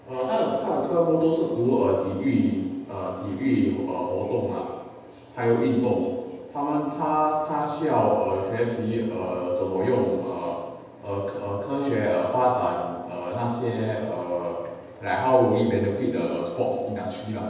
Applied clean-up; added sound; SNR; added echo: none; none; none; reverberation time 1.1 s.